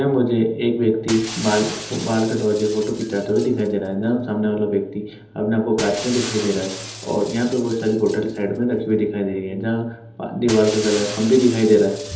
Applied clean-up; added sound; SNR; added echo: none; Shatter; 15 dB; reverberation time 1.2 s.